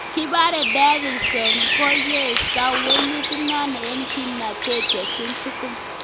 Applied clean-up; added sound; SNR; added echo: none; Bird; -1 dB; none.